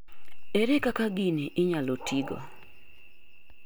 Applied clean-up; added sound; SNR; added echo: none; none; none; none.